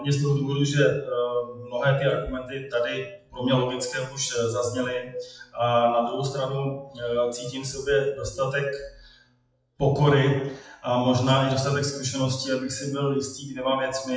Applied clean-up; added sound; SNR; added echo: classical method WPE with log-MMSE.